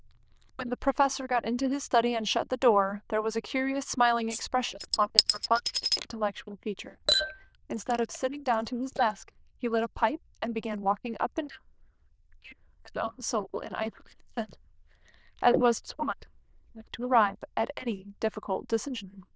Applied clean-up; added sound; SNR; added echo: neural diffusion model UNIVERSE++.